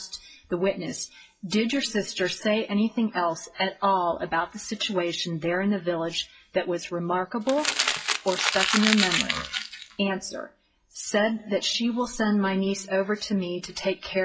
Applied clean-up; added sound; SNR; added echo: classical method WPE with log-MMSE.